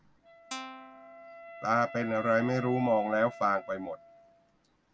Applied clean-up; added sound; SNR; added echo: none; Wind instrument, woodwind instrument + Guitar; 15 dB; none.